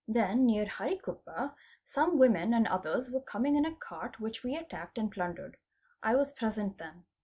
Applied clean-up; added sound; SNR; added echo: none; none; none; none.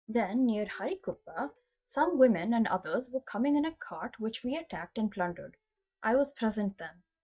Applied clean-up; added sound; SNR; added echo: neural mask model DeepFilterNet 3.